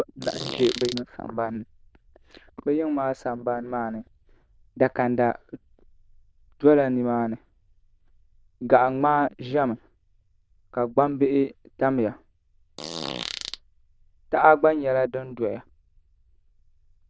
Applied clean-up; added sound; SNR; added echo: neural diffusion model UNIVERSE++.